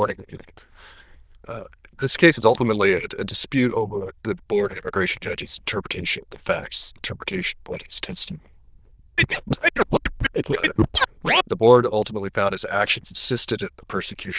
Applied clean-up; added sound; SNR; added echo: neural diffusion model UNIVERSE++.